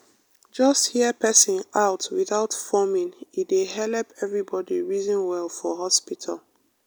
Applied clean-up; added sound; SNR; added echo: none; none; none; none.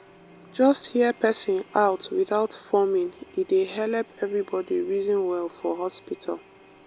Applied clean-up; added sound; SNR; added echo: none; Drill; 14 dB; none.